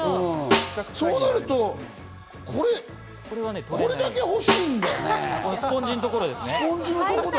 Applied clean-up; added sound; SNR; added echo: none; Snare drum; 5 dB; none.